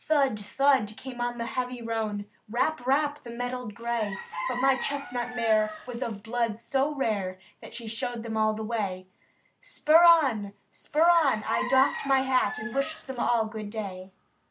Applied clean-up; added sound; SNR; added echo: none; Chicken, rooster; 9 dB; none.